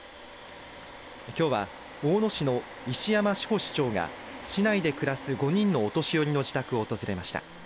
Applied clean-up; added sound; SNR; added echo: none; Domestic sounds, home sounds; 15 dB; none.